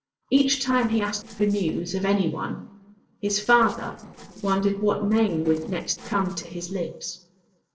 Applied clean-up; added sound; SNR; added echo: neural separator model SepFormer DNS4.